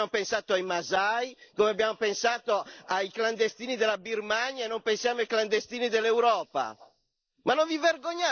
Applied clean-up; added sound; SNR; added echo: neural mask model Resemble Enhance denoiser.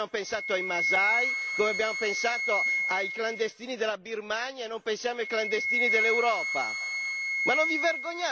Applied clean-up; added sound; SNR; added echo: none; Wind instrument, woodwind instrument; 0 dB; none.